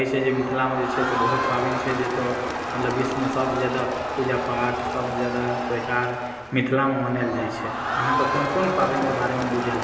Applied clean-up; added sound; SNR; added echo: none; Crowd; 3 dB; reverberation time 2.5 s.